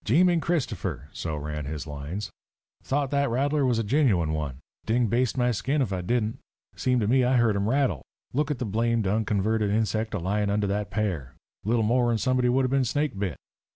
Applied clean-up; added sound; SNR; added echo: none; none; none; none.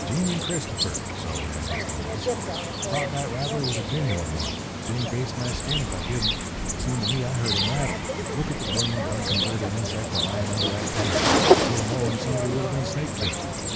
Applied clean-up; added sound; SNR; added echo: none; Cricket; -3 dB; none.